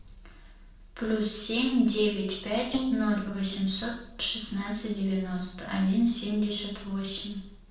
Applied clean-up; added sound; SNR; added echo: neural separator model SepFormer DNS4.